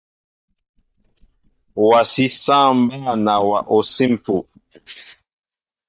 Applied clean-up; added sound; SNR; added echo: neural mask model DeepFilterNet 3.